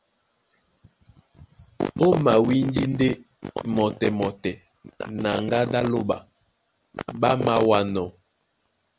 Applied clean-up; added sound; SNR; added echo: none; none; none; none.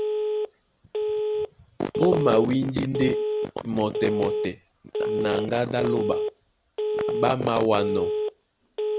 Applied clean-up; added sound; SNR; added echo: none; Telephone; 1 dB; none.